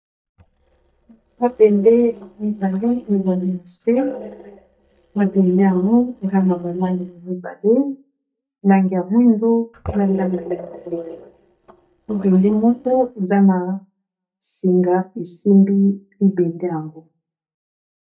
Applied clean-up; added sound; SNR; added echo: neural mask model DeepFilterNet 3.